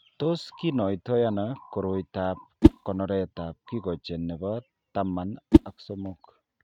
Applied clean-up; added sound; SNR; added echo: neural mask model RNNoise.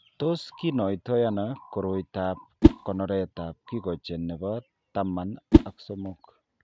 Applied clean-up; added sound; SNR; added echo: none; Whoosh, swoosh, swish; -4 dB; none.